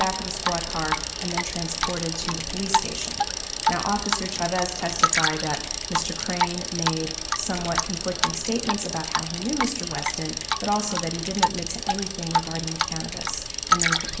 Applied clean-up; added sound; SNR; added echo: none; Drip + Bicycle; -2 dB; none.